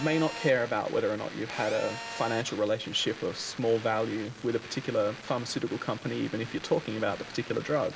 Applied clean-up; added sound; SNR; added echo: none; Telephone; 13 dB; reverberation time 0.8 s.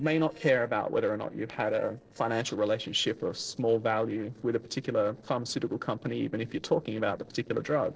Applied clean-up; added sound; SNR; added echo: neural separator model SepFormer DNS4.